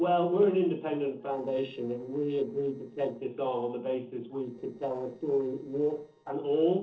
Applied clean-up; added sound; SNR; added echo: neural separator model SepFormer DNS4.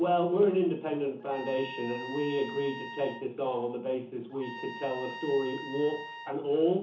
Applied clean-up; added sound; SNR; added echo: none; Trumpet; 13 dB; reverberation time 0.8 s.